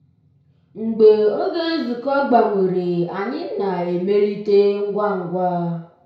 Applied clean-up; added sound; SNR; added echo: none; none; none; reverberation time 0.6 s.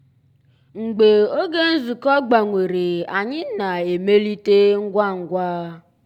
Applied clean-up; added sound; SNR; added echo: none; none; none; none.